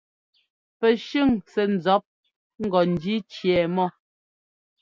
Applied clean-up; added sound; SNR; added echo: none; none; none; none.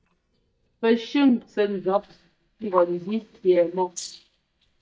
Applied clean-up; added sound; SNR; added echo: neural mask model DeepFilterNet 3.